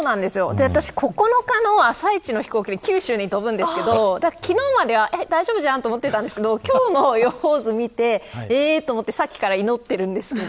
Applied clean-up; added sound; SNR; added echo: none; none; none; none.